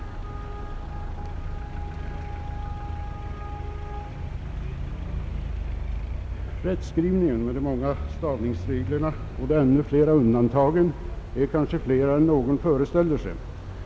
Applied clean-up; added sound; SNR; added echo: none; Traffic noise, roadway noise; 6 dB; none.